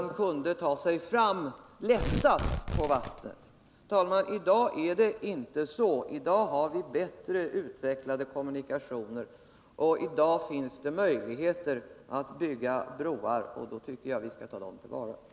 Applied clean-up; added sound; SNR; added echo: none; Tearing; 6 dB; none.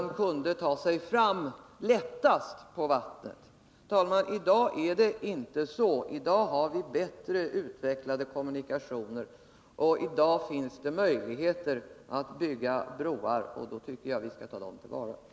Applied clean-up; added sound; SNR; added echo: none; none; none; none.